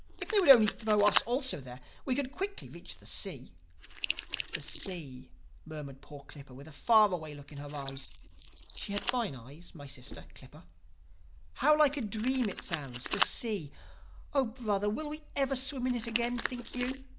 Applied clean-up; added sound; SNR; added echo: neural mask model Resemble Enhance denoiser.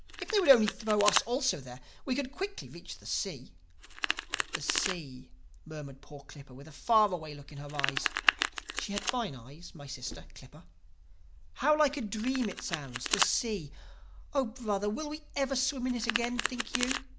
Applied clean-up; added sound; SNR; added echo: none; Domestic sounds, home sounds; 5 dB; none.